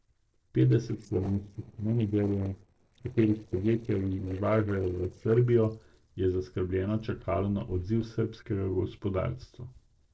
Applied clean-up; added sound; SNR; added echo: neural separator model SepFormer DNS4.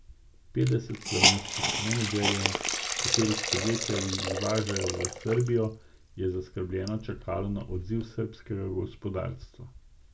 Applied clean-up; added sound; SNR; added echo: none; Hiss; 2 dB; reverberation time 0.2 s.